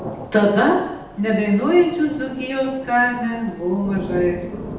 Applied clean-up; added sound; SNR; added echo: none; Thunder / Rain; 13 dB; reverberation time 0.8 s.